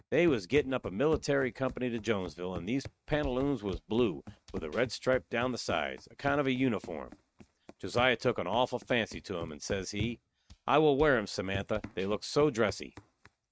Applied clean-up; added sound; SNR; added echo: neural mask model RNNoise.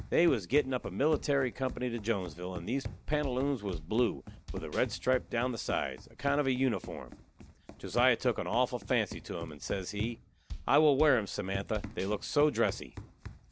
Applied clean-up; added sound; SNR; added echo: none; Bass drum + Run; 13 dB; none.